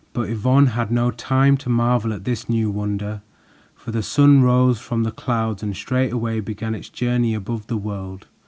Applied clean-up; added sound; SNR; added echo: none; none; none; none.